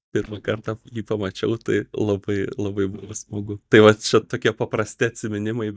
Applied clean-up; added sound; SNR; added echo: neural mask model DeepFilterNet 3.